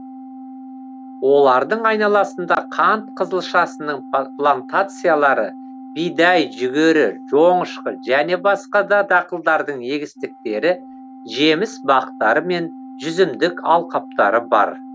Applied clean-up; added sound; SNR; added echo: none; Organ; 17 dB; none.